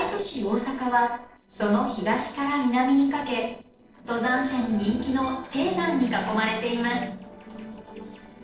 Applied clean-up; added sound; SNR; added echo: neural separator model SepFormer DNS4.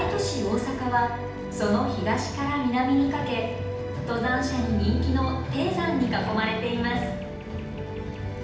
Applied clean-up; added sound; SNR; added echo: none; Insect; 19 dB; reverberation time 0.8 s.